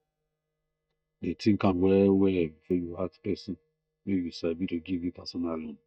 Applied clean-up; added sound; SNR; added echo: neural mask model DeepFilterNet 3.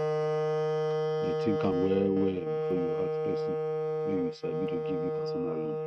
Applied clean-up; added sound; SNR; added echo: neural mask model RNNoise.